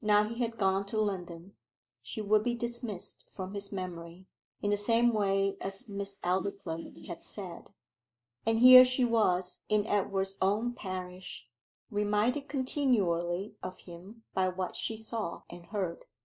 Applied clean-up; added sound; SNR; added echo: neural mask model Resemble Enhance denoiser.